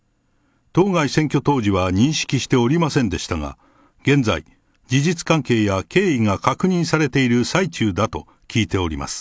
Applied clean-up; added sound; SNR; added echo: none; none; none; none.